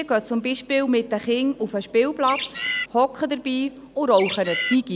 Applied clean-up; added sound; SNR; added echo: none; Bird; 4 dB; none.